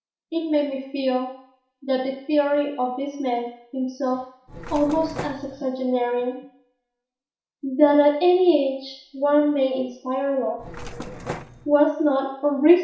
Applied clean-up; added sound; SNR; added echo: none; Mechanisms; 12 dB; reverberation time 0.6 s.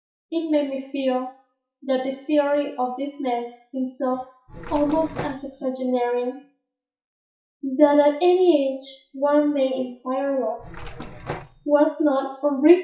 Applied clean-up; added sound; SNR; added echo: classical method WPE with log-MMSE.